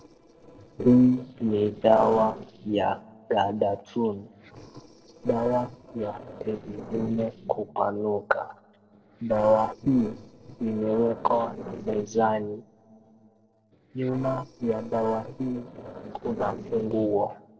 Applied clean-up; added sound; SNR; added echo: neural separator model SepFormer DNS4.